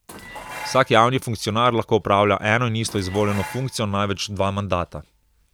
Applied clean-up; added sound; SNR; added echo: none; Dishes, pots, and pans; 18 dB; none.